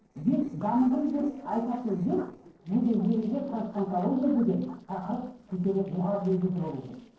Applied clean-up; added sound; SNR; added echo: neural separator model SepFormer DNS4.